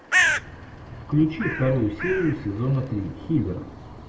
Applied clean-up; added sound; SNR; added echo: none; Bird; 4 dB; reverberation time 0.9 s.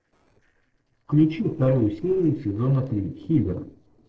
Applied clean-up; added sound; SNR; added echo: neural separator model SepFormer DNS4.